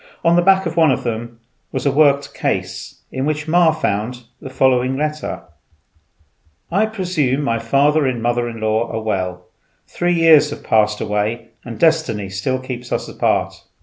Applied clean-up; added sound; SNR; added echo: none; none; none; none.